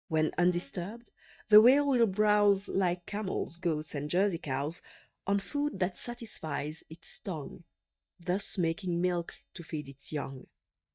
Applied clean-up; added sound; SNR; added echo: neural mask model DeepFilterNet 3.